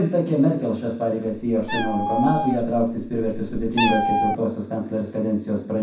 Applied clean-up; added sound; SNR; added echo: none; Meow; 3 dB; reverberation time 0.6 s.